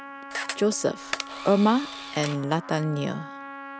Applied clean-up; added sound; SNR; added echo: none; Trumpet + Camera; 10 dB; none.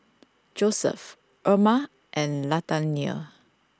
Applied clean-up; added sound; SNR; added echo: none; none; none; none.